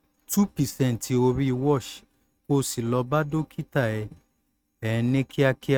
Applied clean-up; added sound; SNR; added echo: neural mask model RNNoise.